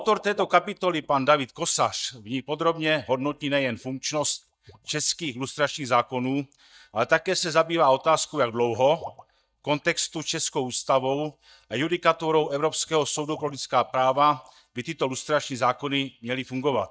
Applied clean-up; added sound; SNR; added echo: neural mask model DeepFilterNet 3.